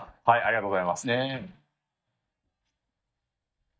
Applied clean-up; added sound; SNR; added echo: neural mask model DeepFilterNet 3.